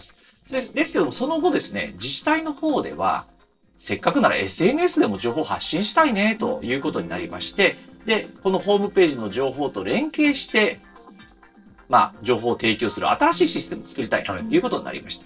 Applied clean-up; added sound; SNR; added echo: neural separator model SepFormer DNS4.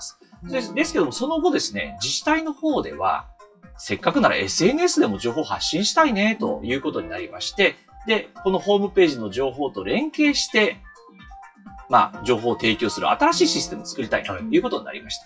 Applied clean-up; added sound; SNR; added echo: classical method WPE with log-MMSE.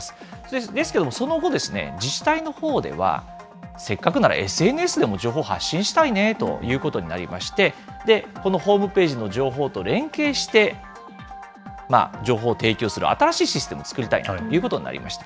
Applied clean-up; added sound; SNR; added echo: none; none; none; none.